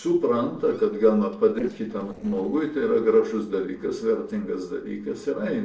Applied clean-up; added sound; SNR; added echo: neural separator model SepFormer DNS4.